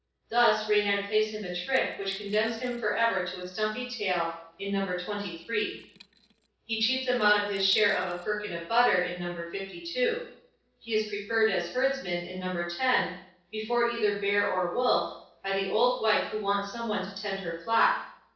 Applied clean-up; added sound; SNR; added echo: neural separator model SepFormer DNS4.